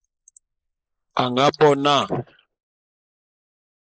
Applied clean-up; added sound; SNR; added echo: neural mask model Resemble Enhance denoiser.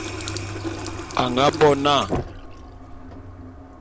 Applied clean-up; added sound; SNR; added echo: none; Water tap, faucet; 8 dB; none.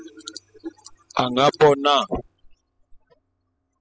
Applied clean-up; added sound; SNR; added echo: classical method spectral subtraction.